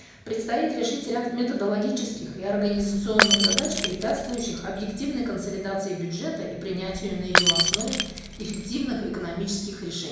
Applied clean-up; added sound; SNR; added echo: none; Shatter / Crushing; 0 dB; reverberation time 1.0 s.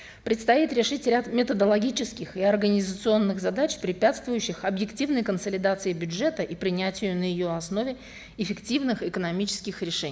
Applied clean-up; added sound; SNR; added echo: none; none; none; none.